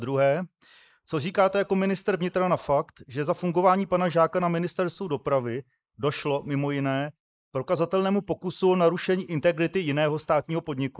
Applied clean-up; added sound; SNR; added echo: neural mask model Resemble Enhance denoiser.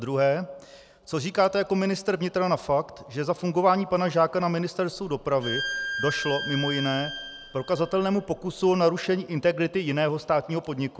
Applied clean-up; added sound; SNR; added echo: none; Bowed string instrument; 8 dB; none.